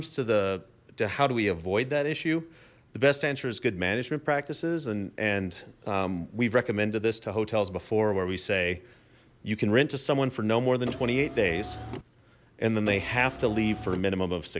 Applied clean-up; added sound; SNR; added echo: none; Car; 10 dB; none.